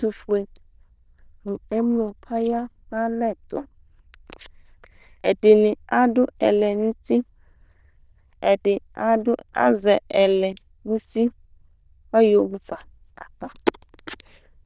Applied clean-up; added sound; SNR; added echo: neural diffusion model UNIVERSE++.